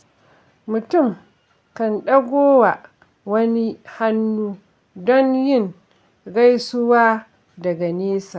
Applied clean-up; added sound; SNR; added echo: none; none; none; none.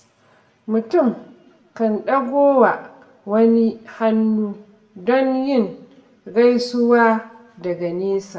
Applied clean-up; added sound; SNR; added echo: none; none; none; reverberation time 0.5 s.